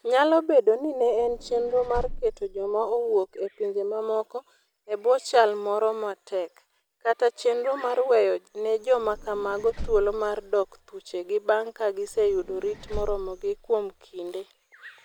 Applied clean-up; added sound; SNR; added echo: none; Vehicle; 14 dB; none.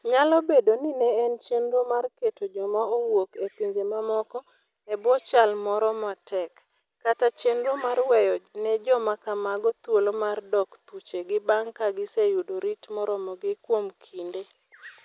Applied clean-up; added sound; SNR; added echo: none; none; none; none.